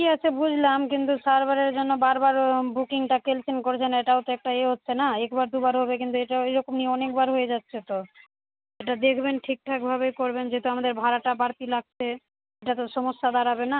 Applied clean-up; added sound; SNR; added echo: none; none; none; none.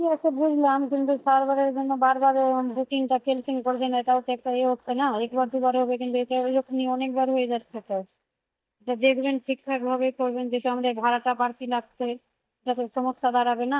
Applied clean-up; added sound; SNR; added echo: neural mask model DeepFilterNet 3.